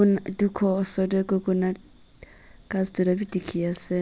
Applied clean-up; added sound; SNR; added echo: none; none; none; none.